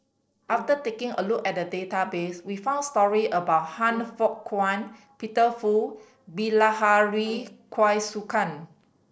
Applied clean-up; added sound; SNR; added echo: neural separator model SepFormer DNS4.